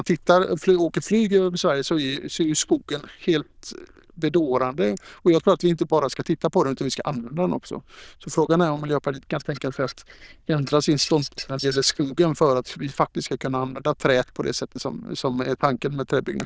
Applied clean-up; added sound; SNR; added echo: neural diffusion model UNIVERSE++.